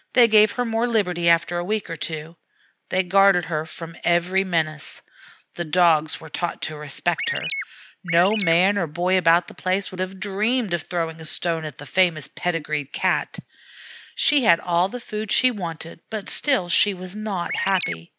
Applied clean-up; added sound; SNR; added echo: none; Chirp, tweet; 4 dB; none.